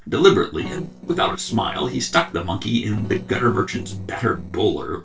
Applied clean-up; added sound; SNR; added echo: neural separator model SepFormer DNS4.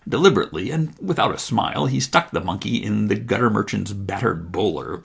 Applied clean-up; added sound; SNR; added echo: none; none; none; none.